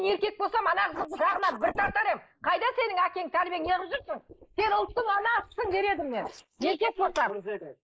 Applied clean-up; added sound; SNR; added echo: neural mask model Resemble Enhance denoiser.